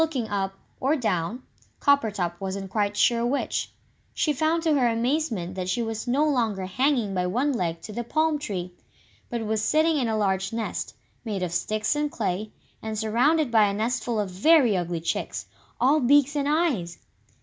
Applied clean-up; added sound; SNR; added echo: none; none; none; none.